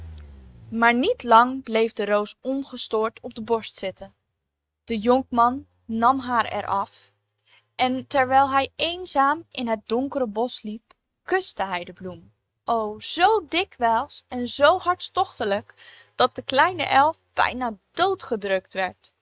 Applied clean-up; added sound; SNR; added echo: neural mask model RNNoise.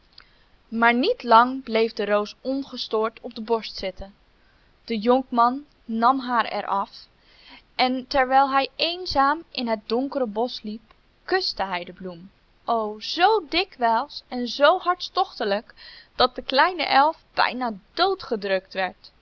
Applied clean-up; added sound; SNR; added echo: none; none; none; none.